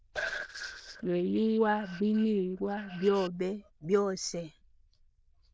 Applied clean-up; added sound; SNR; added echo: neural diffusion model UNIVERSE++.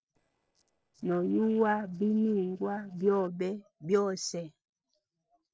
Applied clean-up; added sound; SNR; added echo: neural separator model SepFormer DNS4.